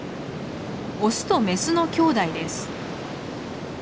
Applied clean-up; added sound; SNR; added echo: none; none; none; none.